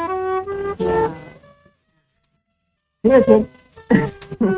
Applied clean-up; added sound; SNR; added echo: neural mask model RNNoise.